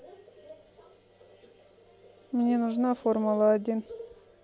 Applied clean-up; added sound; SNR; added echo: none; none; none; none.